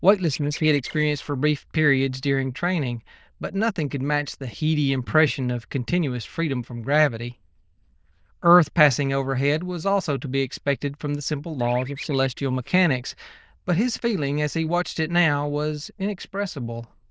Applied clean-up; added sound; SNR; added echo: neural diffusion model UNIVERSE++.